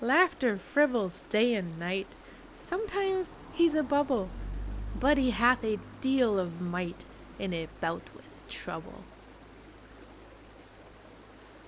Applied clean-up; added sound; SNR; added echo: none; Stream; 13 dB; none.